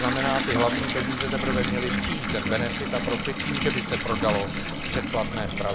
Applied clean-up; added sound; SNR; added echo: none; Bathtub (filling or washing) / Water tap, faucet; -1 dB; none.